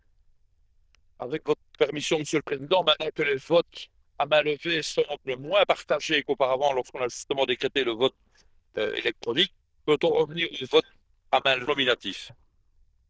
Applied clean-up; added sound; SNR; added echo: neural diffusion model UNIVERSE++.